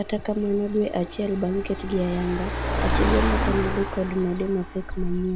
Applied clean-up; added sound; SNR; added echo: none; Car; 2 dB; none.